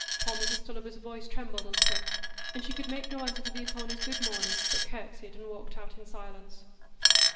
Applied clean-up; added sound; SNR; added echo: none; Coin (dropping); -1 dB; reverberation time 2.0 s.